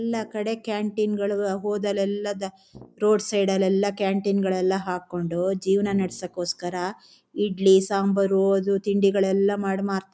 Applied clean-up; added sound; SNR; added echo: neural mask model DeepFilterNet 3.